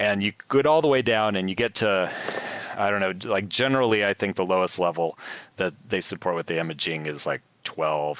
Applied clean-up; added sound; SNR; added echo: none; none; none; none.